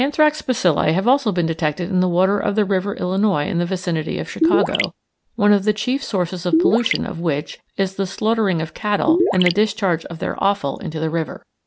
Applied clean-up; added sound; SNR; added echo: none; Gurgling; -1 dB; none.